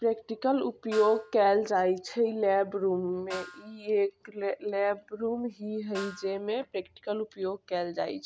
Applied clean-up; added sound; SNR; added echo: none; Snare drum; 19 dB; none.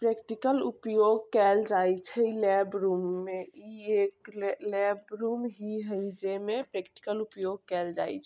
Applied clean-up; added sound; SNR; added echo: neural mask model Resemble Enhance denoiser.